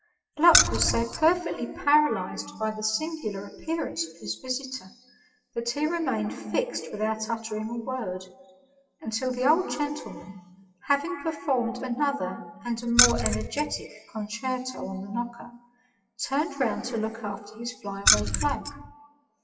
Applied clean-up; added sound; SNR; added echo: classical method WPE with log-MMSE.